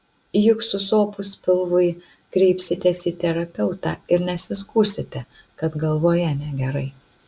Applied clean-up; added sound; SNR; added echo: none; none; none; none.